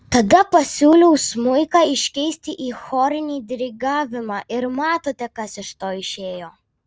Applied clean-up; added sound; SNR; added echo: none; none; none; none.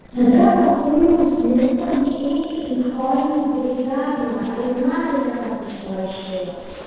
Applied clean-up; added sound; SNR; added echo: neural separator model SepFormer DNS4.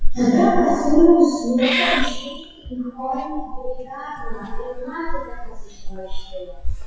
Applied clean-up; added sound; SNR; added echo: classical method WPE with log-MMSE.